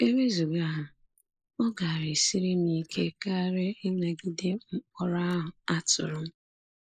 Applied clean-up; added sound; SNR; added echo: neural mask model Resemble Enhance denoiser.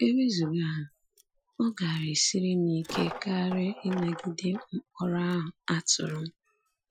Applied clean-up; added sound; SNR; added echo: classical method Wiener filter.